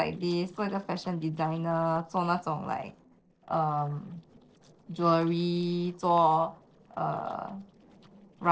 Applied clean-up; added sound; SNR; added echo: neural separator model SepFormer DNS4.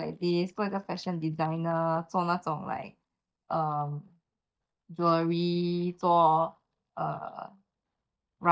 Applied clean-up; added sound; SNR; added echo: neural mask model DeepFilterNet 3.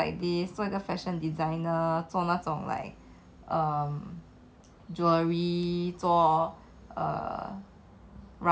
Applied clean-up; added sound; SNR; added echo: none; none; none; none.